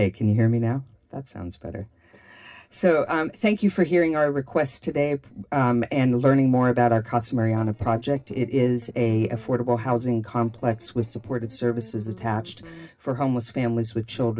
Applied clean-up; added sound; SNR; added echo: neural separator model SepFormer DNS4.